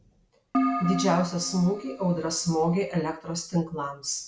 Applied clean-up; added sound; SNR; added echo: none; Keyboard (musical); 4 dB; none.